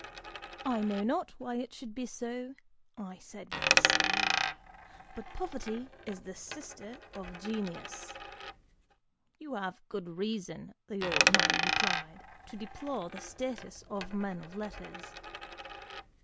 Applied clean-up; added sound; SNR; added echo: none; Coin (dropping); -3 dB; none.